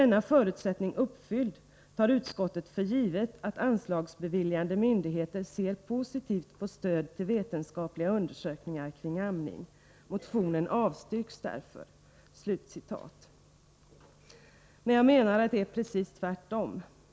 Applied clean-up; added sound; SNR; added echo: none; none; none; none.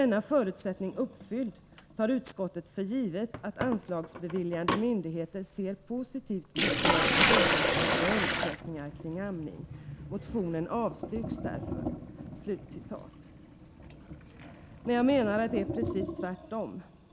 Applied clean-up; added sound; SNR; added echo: none; Sink (filling or washing); 1 dB; none.